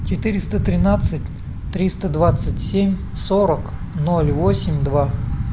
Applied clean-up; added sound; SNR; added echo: none; Thunder / Bicycle; 2 dB; none.